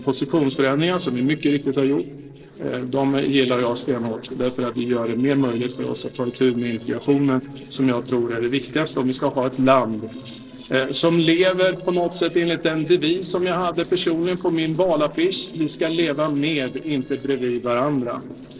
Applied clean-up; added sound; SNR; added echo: neural separator model SepFormer DNS4.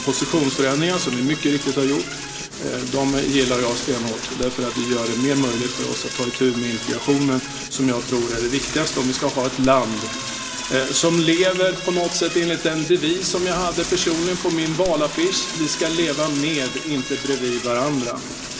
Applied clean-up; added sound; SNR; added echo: none; Toilet flush / Door; 8 dB; reverberation time 2.0 s.